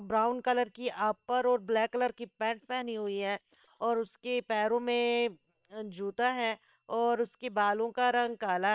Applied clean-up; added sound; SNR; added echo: neural separator model SepFormer WHAM!.